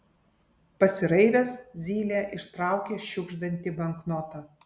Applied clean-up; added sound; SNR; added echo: none; none; none; none.